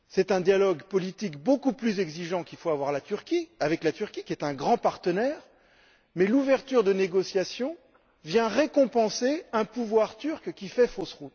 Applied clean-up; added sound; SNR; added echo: none; none; none; none.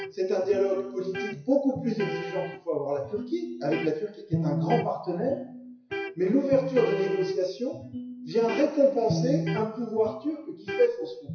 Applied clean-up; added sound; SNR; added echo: classical method WPE with log-MMSE.